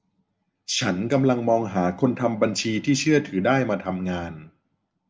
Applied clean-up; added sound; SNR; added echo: none; none; none; none.